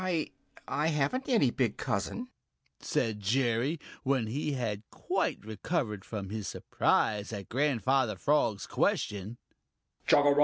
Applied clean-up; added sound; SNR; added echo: none; none; none; none.